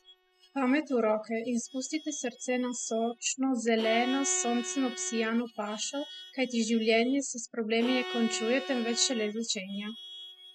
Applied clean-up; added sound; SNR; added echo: classical method spectral subtraction.